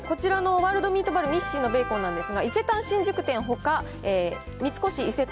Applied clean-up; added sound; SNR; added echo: none; Wind instrument, woodwind instrument; 11 dB; none.